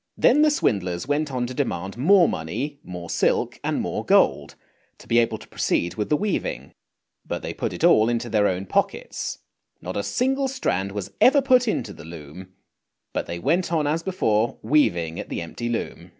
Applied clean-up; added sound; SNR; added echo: none; none; none; none.